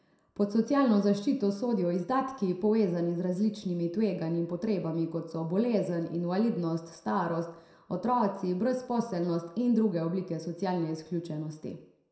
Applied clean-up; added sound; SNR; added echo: none; none; none; reverberation time 0.6 s.